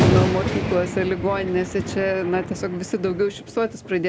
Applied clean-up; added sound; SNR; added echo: none; Thunder; 2 dB; none.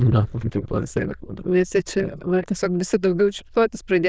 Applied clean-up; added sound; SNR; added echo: neural diffusion model UNIVERSE++.